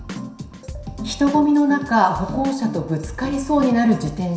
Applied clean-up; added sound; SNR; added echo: none; Drum / Drum kit; 16 dB; reverberation time 0.7 s.